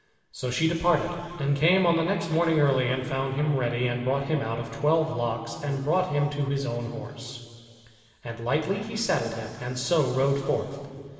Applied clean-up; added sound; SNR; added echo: none; none; none; reverberation time 2.5 s.